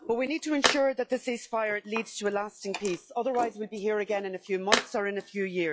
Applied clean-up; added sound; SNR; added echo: classical method log-MMSE.